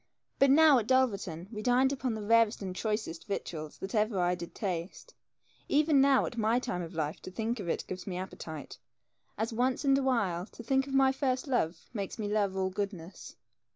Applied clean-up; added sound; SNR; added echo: none; none; none; none.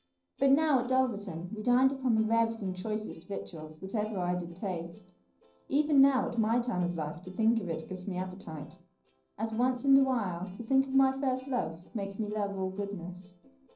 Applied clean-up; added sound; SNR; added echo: neural separator model SepFormer DNS4.